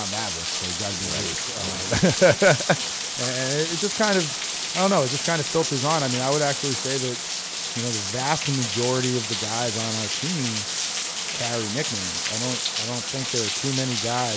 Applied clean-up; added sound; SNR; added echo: none; Rain; 2 dB; none.